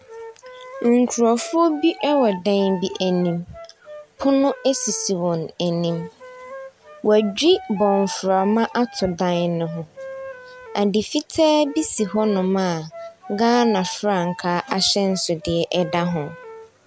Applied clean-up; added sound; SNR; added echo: none; Wind instrument, woodwind instrument; 16 dB; none.